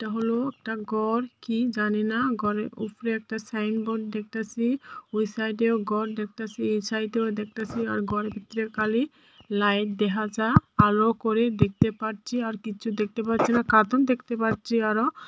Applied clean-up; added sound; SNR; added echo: none; none; none; none.